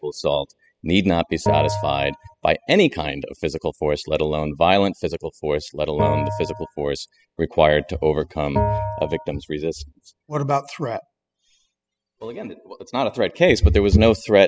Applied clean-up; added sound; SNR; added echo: classical method spectral subtraction.